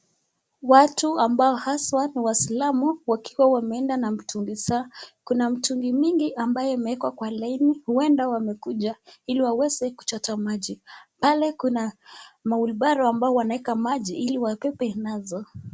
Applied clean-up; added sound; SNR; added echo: none; none; none; none.